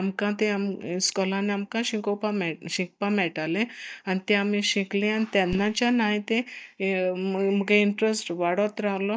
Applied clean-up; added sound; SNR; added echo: neural mask model DeepFilterNet 3.